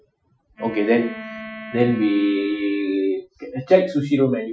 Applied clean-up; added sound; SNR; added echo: classical method Wiener filter.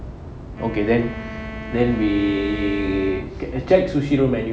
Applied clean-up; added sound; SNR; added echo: none; Wind instrument, woodwind instrument; 13 dB; none.